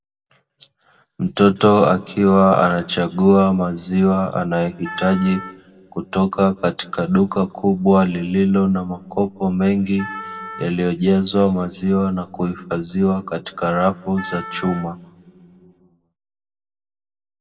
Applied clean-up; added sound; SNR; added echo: none; Wind instrument, woodwind instrument; 15 dB; reverberation time 1.3 s.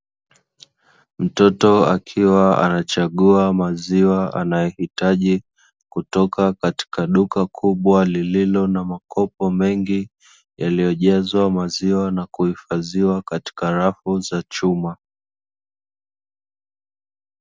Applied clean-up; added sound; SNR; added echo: none; none; none; none.